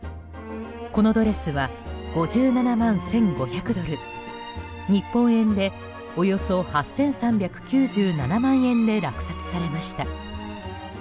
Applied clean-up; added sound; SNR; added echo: none; none; none; none.